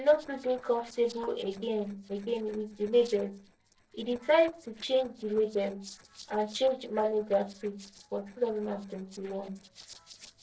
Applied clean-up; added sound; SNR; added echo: neural separator model SepFormer DNS4.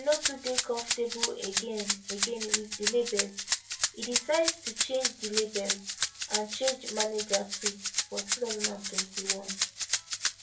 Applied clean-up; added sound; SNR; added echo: none; Rattle (instrument); -2 dB; reverberation time 0.3 s.